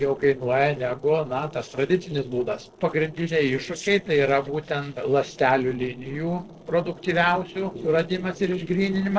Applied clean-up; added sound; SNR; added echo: neural separator model SepFormer DNS4.